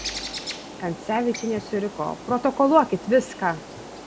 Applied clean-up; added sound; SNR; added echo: none; Bird; 12 dB; none.